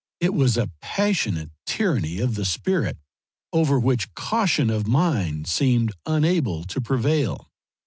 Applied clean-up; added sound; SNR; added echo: none; none; none; none.